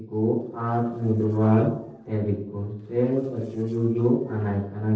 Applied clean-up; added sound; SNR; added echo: neural separator model SepFormer DNS4.